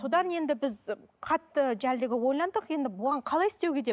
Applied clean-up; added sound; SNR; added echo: none; none; none; none.